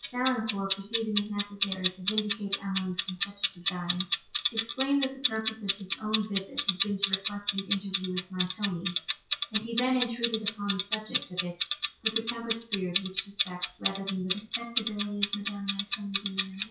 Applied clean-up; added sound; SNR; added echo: classical method WPE with log-MMSE.